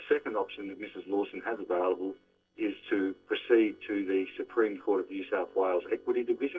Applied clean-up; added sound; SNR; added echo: neural separator model SepFormer DNS4.